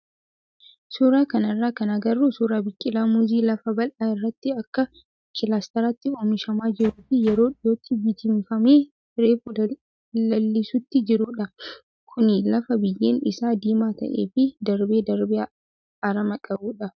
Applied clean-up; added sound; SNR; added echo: neural mask model RNNoise.